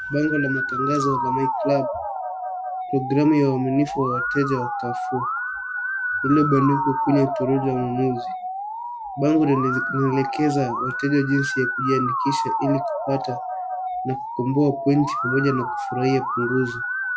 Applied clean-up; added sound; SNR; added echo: classical method Wiener filter.